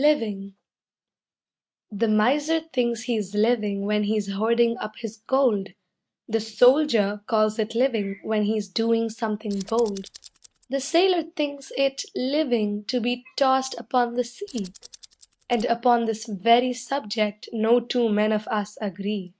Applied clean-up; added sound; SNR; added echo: neural mask model RNNoise.